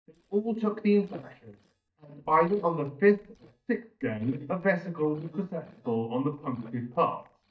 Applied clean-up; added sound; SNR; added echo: neural mask model DeepFilterNet 3.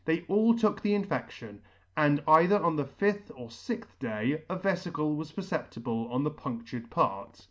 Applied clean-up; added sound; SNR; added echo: none; none; none; none.